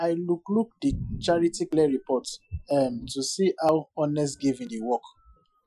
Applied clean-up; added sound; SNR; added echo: classical method Wiener filter.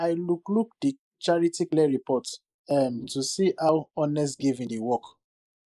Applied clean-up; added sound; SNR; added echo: neural mask model Resemble Enhance denoiser.